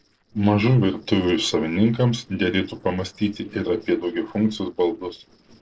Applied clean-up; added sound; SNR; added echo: neural separator model SepFormer DNS4.